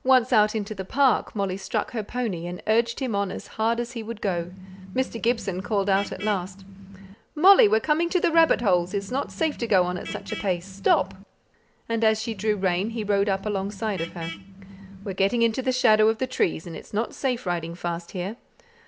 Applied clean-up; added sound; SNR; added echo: none; Vehicle horn, car horn, honking; 14 dB; none.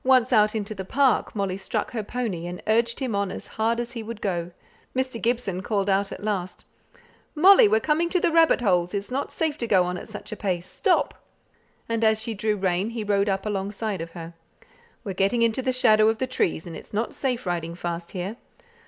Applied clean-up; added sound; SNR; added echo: none; none; none; none.